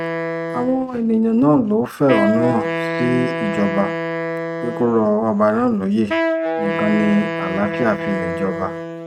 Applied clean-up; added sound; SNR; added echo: neural mask model RNNoise.